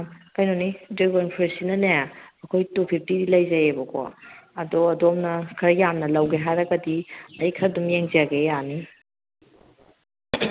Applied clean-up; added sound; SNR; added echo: none; none; none; none.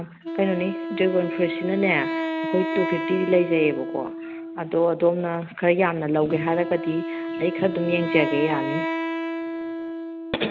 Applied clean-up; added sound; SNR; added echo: none; Wind instrument, woodwind instrument; 5 dB; none.